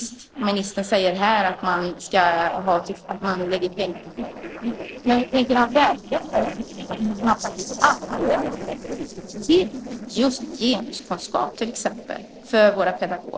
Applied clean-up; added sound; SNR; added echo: neural separator model SepFormer DNS4.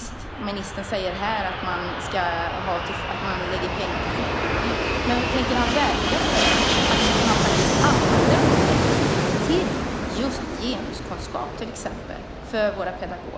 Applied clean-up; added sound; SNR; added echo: none; Fixed-wing aircraft, airplane; -5 dB; none.